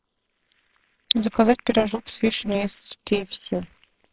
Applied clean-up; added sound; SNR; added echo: neural separator model SepFormer WHAMR!.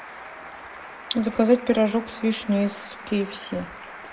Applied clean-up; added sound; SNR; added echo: none; Applause; 15 dB; reverberation time 1.1 s.